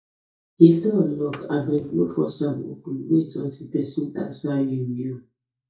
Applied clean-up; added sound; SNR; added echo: neural mask model DeepFilterNet 3.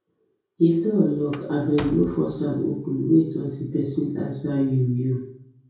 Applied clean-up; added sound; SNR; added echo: none; Slam; 15 dB; reverberation time 0.6 s.